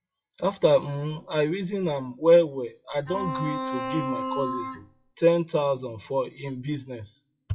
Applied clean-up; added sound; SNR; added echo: classical method WPE with log-MMSE.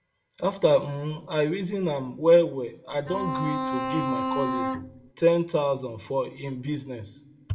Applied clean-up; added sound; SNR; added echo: none; Bowed string instrument; 3 dB; reverberation time 0.4 s.